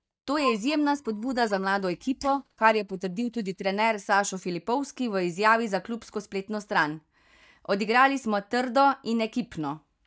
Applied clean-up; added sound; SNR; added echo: neural mask model DeepFilterNet 3.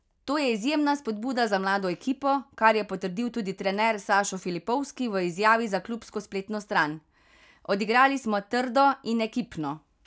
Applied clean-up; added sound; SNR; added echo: none; none; none; none.